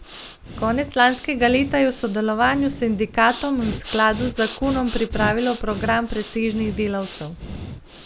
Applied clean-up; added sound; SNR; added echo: none; Breathing; 12 dB; none.